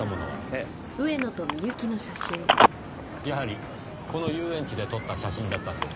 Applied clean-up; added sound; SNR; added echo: none; Telephone; -1 dB; none.